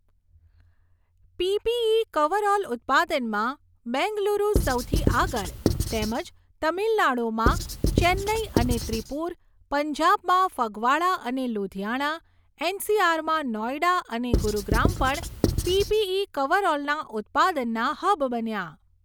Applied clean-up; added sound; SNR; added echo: none; Writing; 0 dB; none.